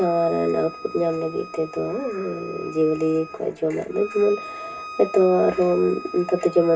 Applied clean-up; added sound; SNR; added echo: none; Bowed string instrument; 15 dB; reverberation time 0.2 s.